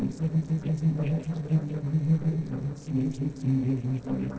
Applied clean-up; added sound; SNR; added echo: neural separator model SepFormer DNS4.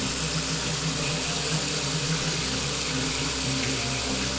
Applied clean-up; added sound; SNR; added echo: none; Sink (filling or washing) / Water tap, faucet; -2 dB; reverberation time 0.6 s.